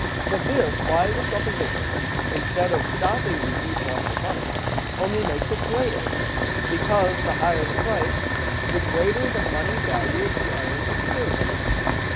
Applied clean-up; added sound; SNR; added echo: none; Boiling; -3 dB; none.